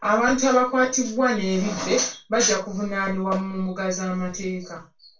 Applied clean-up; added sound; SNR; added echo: none; none; none; reverberation time 0.2 s.